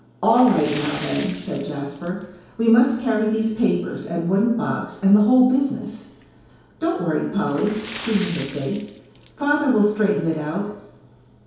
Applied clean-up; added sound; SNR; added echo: none; Splash, splatter; 18 dB; reverberation time 2.2 s.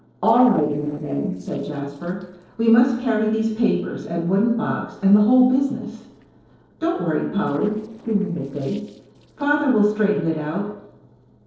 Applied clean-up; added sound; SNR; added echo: neural separator model SepFormer DNS4.